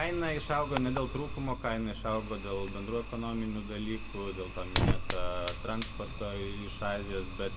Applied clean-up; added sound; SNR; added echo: none; Fire; 0 dB; reverberation time 0.6 s.